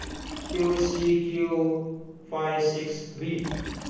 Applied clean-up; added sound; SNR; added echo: none; Liquid; 11 dB; reverberation time 1.3 s.